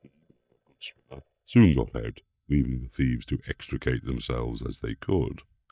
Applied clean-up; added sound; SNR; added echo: neural mask model DeepFilterNet 3.